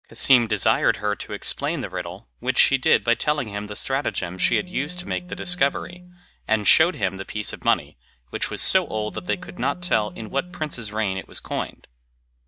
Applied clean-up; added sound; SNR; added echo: neural mask model DeepFilterNet 3.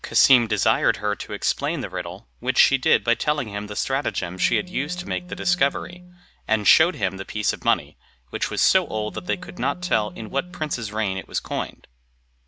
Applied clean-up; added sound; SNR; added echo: none; Wind instrument, woodwind instrument; 17 dB; none.